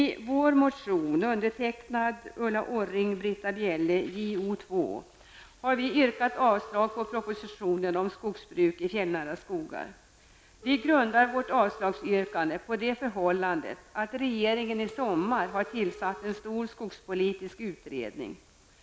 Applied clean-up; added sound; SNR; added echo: none; Telephone; 18 dB; none.